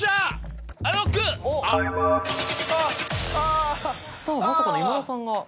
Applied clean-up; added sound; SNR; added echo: none; none; none; none.